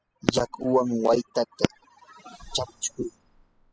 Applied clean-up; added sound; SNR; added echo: classical method spectral subtraction.